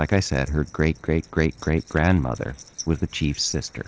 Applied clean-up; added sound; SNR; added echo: neural separator model SepFormer DNS4.